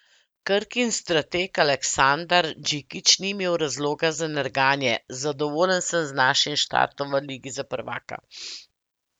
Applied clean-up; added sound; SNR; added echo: none; none; none; none.